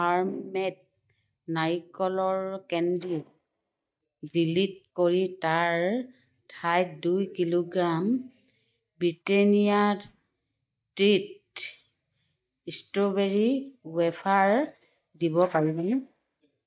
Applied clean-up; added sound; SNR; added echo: neural mask model DeepFilterNet 3.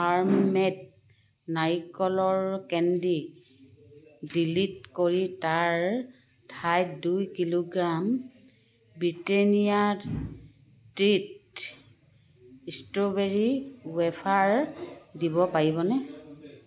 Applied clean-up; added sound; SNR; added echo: none; none; none; none.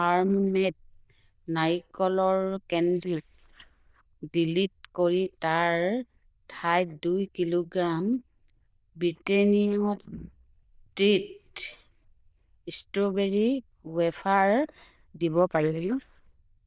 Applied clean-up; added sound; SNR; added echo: neural diffusion model UNIVERSE++.